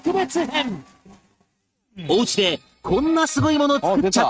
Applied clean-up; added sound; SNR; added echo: neural mask model RNNoise.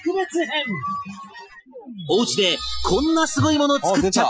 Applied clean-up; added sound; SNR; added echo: classical method Wiener filter.